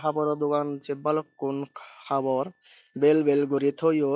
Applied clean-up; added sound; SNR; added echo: classical method log-MMSE.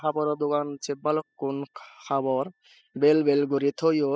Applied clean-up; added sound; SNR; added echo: classical method spectral subtraction.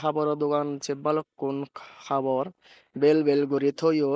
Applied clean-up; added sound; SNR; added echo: neural mask model Resemble Enhance denoiser.